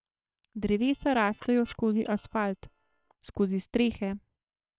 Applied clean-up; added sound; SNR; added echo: neural separator model SepFormer WHAM!.